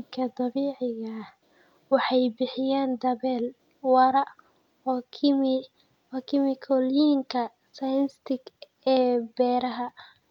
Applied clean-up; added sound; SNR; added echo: none; none; none; none.